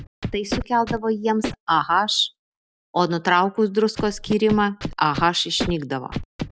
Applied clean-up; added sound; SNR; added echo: none; Scratching (performance technique); 10 dB; none.